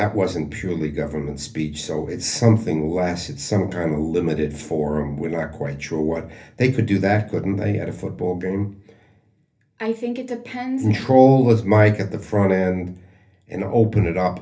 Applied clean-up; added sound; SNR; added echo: none; none; none; reverberation time 0.3 s.